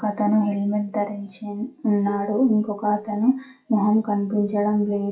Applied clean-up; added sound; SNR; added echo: classical method WPE with log-MMSE.